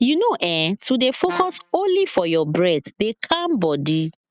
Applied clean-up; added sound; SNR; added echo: neural mask model RNNoise.